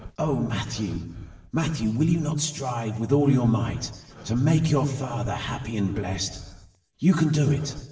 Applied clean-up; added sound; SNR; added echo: none; Breathing; 19 dB; reverberation time 1.1 s.